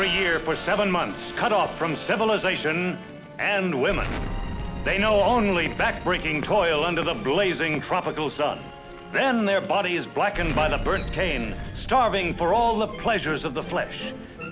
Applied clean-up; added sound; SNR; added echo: none; Explosion; 12 dB; none.